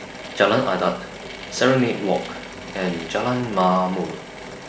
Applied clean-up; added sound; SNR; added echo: none; Drill / Mechanisms; 14 dB; none.